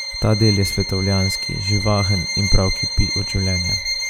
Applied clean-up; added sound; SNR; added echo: none; Bowed string instrument; 5 dB; none.